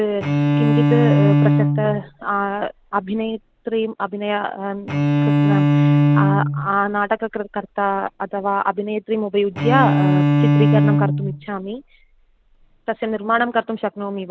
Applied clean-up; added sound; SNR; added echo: none; Bowed string instrument; -4 dB; none.